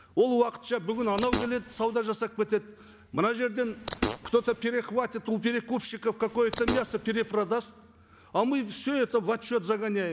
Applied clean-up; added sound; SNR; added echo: none; Fart; 6 dB; none.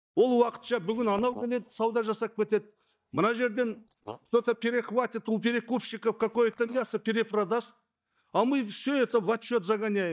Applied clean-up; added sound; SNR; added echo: neural mask model DeepFilterNet 3.